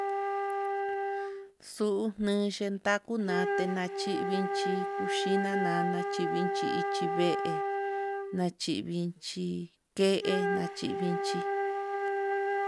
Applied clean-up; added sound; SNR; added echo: none; Wind instrument, woodwind instrument; 0 dB; none.